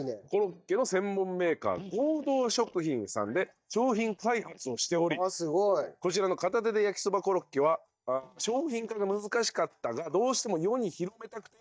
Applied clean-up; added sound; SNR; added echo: neural mask model DeepFilterNet 3.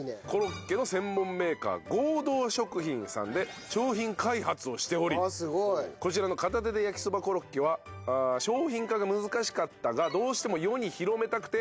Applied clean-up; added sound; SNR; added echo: none; none; none; none.